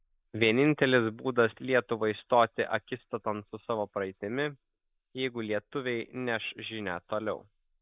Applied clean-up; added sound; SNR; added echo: neural mask model Resemble Enhance denoiser.